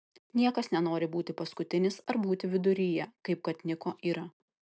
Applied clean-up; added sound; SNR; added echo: none; none; none; none.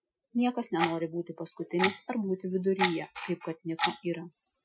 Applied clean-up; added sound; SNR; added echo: classical method Wiener filter.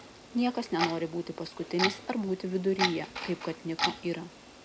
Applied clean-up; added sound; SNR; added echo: none; Clock; 4 dB; none.